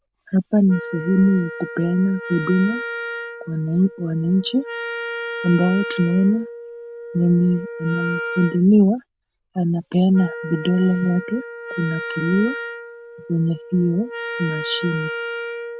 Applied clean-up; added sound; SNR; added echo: none; Wind instrument, woodwind instrument; 10 dB; none.